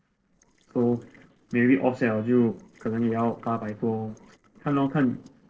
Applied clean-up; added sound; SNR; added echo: neural separator model SepFormer DNS4.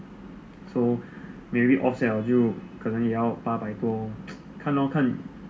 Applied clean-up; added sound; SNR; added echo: none; none; none; none.